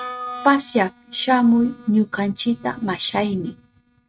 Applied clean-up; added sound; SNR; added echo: neural mask model RNNoise.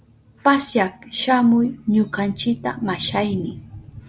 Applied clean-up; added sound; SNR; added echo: none; none; none; none.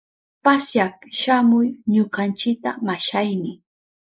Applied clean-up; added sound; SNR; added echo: neural mask model Resemble Enhance denoiser.